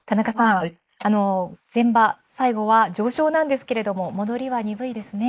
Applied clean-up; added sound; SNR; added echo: neural mask model Resemble Enhance denoiser.